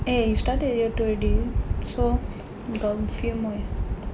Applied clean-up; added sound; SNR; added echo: none; none; none; none.